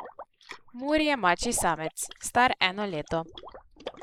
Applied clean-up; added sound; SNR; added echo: neural mask model Resemble Enhance denoiser.